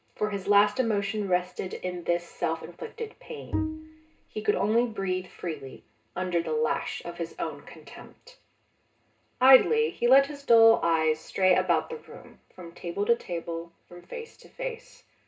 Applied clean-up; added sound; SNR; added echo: none; Bowed string instrument; 5 dB; reverberation time 0.2 s.